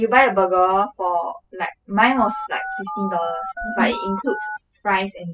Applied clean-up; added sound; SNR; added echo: classical method spectral subtraction.